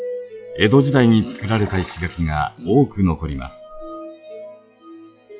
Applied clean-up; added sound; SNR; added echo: classical method log-MMSE.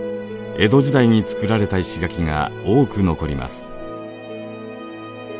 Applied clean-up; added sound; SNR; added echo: none; none; none; none.